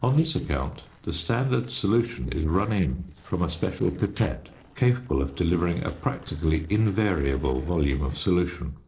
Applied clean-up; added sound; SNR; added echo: neural separator model SepFormer DNS4.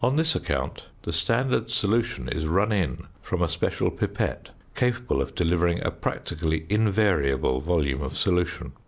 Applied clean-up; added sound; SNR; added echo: none; none; none; none.